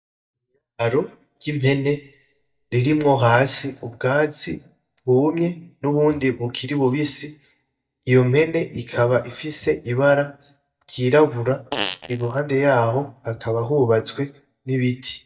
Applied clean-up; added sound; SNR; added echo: neural mask model DeepFilterNet 3.